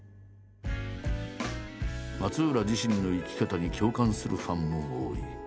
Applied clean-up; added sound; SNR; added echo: none; none; none; none.